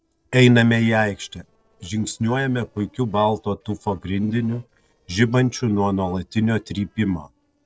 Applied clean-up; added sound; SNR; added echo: neural separator model SepFormer DNS4.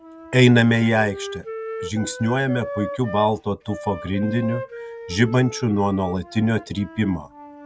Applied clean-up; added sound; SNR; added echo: none; Wind instrument, woodwind instrument; 13 dB; none.